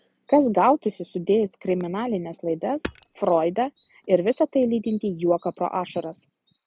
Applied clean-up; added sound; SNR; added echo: none; Hammer; 19 dB; none.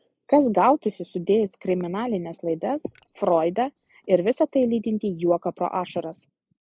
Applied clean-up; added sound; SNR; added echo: neural mask model Resemble Enhance denoiser.